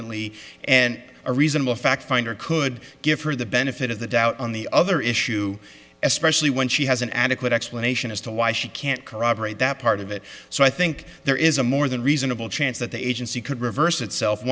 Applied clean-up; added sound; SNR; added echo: none; none; none; none.